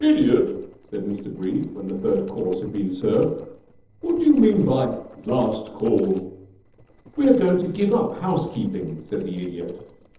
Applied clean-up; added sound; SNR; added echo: neural separator model SepFormer DNS4.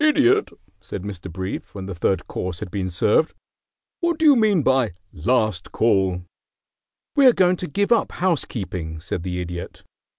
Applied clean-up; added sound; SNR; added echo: none; none; none; none.